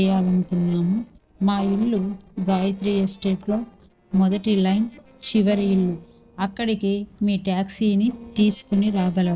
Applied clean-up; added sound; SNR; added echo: neural separator model SepFormer DNS4.